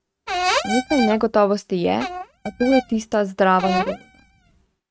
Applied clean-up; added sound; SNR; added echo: neural mask model RNNoise.